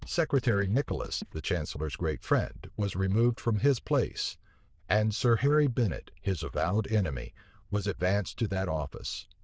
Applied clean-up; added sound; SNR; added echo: neural diffusion model UNIVERSE++.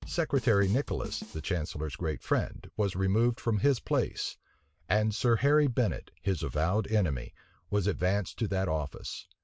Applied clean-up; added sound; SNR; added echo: none; Drum kit; 15 dB; none.